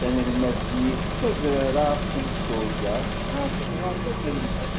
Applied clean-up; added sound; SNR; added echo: none; Engine; 0 dB; none.